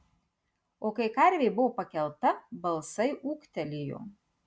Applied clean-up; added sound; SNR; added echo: none; none; none; none.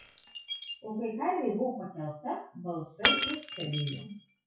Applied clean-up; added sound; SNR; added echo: classical method WPE with log-MMSE.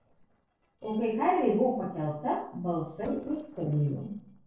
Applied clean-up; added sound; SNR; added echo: neural separator model SepFormer DNS4.